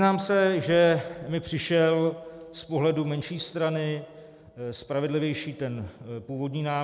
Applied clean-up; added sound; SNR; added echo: none; none; none; none.